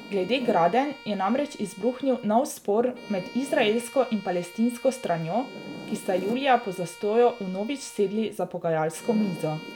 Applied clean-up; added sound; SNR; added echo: none; Bowed string instrument + Zipper (clothing); 16 dB; none.